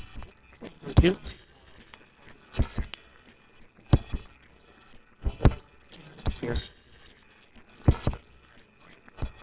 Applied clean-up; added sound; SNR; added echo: neural separator model SepFormer WHAMR!.